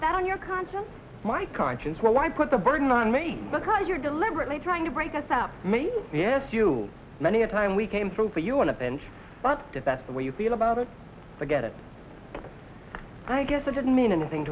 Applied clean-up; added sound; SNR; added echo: none; none; none; none.